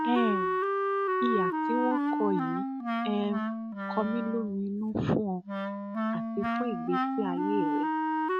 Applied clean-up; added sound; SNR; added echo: none; Wind instrument, woodwind instrument; -2 dB; none.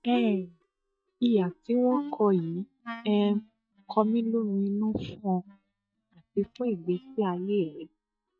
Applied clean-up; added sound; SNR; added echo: neural mask model DeepFilterNet 3.